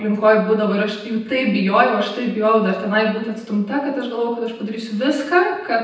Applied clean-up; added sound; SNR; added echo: none; none; none; reverberation time 0.9 s.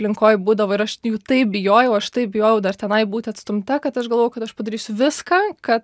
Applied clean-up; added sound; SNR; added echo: none; none; none; none.